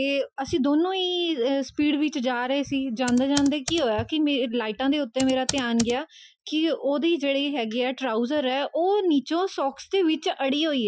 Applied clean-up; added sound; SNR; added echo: classical method Wiener filter.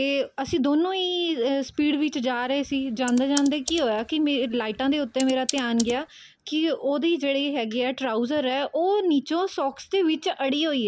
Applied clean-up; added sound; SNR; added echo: neural mask model Resemble Enhance denoiser.